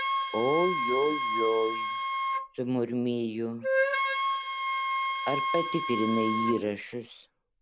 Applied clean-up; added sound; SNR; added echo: none; Wind instrument, woodwind instrument; 0 dB; none.